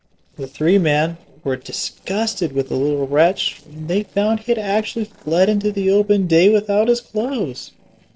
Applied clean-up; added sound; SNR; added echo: neural separator model SepFormer DNS4.